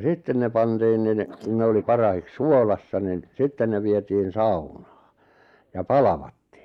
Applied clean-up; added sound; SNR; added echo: neural mask model Resemble Enhance denoiser.